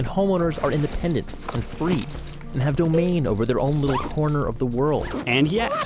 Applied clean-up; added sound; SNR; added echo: none; Cowbell + Zipper (clothing); 11 dB; none.